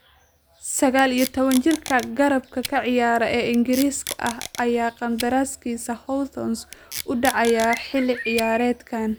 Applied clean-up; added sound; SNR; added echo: none; Bird + Packing tape, duct tape; 12 dB; none.